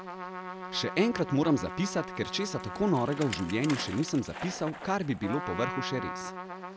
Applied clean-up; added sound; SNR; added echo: none; Trumpet + Bicycle; 8 dB; none.